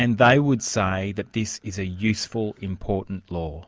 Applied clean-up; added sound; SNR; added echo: none; none; none; none.